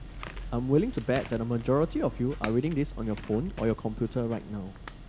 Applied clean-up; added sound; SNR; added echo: none; Crack / Crackle; 10 dB; none.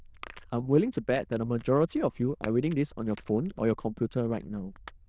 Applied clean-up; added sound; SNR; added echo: neural diffusion model UNIVERSE++.